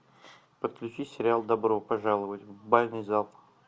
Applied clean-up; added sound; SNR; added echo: none; none; none; none.